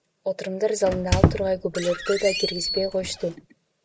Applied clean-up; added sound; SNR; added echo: none; Squeak; 0 dB; none.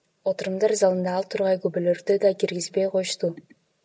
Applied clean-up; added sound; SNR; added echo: none; none; none; none.